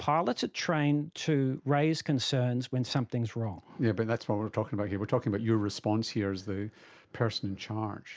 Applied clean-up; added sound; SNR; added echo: none; none; none; none.